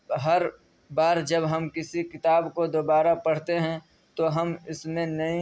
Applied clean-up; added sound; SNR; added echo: none; none; none; none.